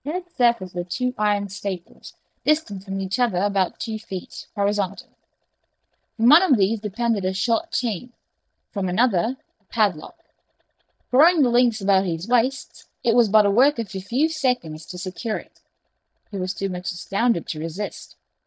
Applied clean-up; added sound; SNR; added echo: neural mask model DeepFilterNet 3.